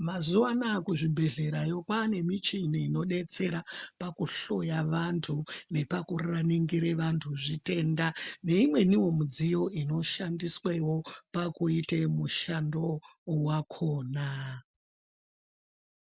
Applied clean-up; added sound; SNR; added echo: none; none; none; none.